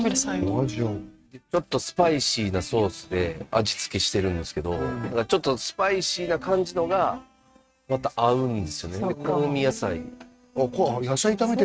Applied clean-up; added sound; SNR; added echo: neural mask model RNNoise.